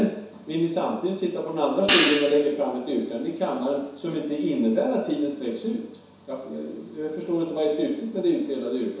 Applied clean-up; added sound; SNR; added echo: none; Hi-hat; -3 dB; reverberation time 0.7 s.